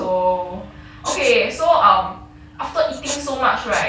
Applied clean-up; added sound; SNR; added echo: none; Respiratory sounds; 16 dB; none.